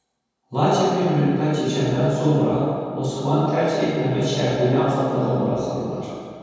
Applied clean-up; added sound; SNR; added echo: none; none; none; reverberation time 2.1 s.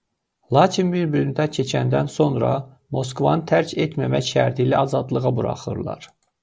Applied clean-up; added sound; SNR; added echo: none; none; none; none.